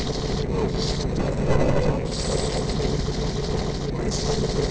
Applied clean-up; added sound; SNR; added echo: neural separator model SepFormer DNS4.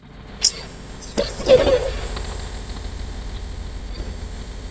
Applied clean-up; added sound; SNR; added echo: neural mask model DeepFilterNet 3.